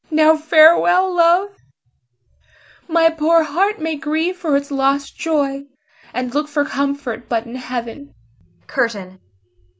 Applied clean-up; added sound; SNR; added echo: none; none; none; none.